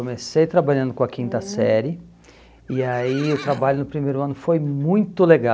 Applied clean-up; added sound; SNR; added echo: none; Livestock, farm animals, working animals; 18 dB; none.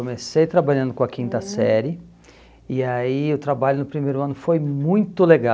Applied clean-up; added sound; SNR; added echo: none; none; none; none.